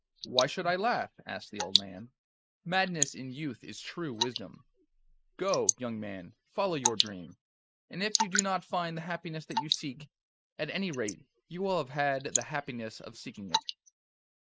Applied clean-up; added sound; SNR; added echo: neural mask model Resemble Enhance denoiser.